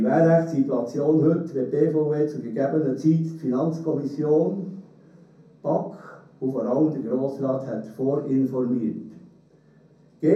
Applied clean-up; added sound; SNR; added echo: none; none; none; reverberation time 0.6 s.